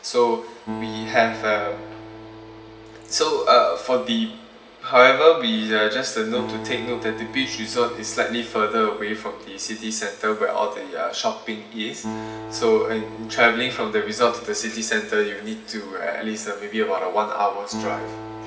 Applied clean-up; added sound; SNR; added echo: none; Acoustic guitar; 16 dB; reverberation time 2.2 s.